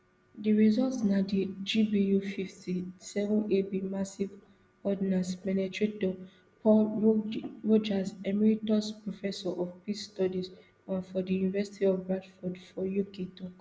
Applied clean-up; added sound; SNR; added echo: none; none; none; none.